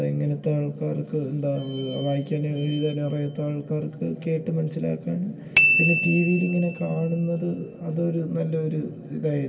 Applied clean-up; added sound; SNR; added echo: none; Bicycle bell; -1 dB; reverberation time 0.2 s.